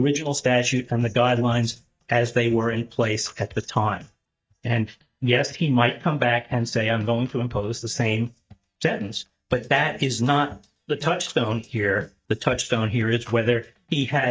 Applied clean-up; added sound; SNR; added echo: neural mask model DeepFilterNet 3.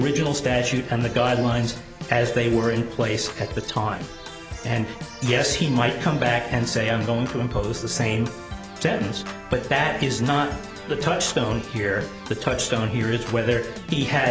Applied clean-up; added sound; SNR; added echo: none; Organ; 12 dB; none.